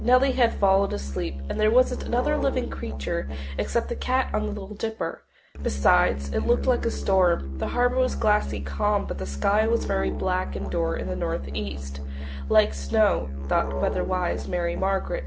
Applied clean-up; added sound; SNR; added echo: none; Musical instrument; 5 dB; none.